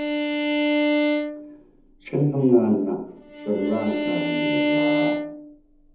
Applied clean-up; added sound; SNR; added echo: none; Bowed string instrument; -1 dB; reverberation time 0.8 s.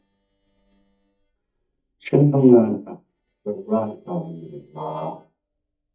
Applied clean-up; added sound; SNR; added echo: neural mask model DeepFilterNet 3.